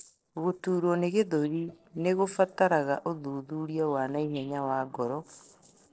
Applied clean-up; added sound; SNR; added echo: neural separator model SepFormer DNS4.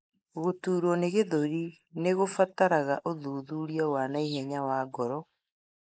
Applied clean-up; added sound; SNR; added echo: neural mask model Resemble Enhance denoiser.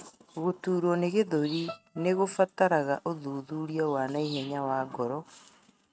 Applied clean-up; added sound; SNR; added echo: neural mask model RNNoise.